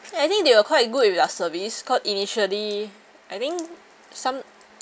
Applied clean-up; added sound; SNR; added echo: none; none; none; none.